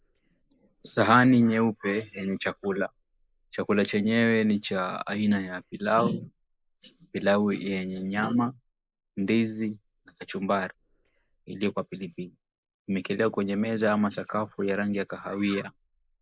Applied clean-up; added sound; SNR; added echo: neural mask model Resemble Enhance denoiser.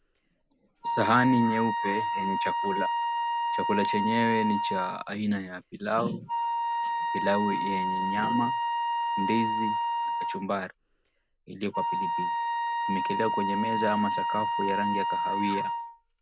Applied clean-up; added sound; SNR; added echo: none; Wind instrument, woodwind instrument; -1 dB; none.